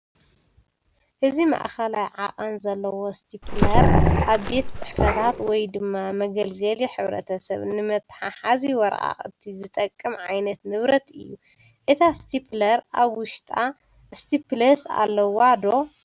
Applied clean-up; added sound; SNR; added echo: none; Growling; -4 dB; none.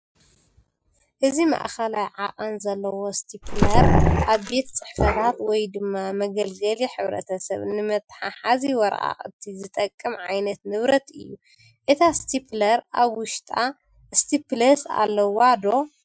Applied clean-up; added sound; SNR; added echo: classical method Wiener filter.